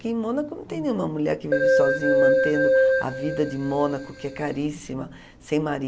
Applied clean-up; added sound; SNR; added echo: none; Keyboard (musical); -5 dB; none.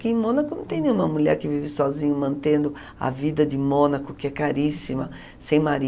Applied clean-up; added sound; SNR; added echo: none; none; none; none.